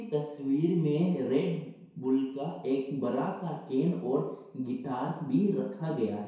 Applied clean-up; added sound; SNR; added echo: none; none; none; reverberation time 0.7 s.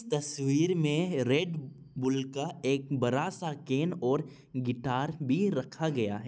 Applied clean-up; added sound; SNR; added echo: none; none; none; none.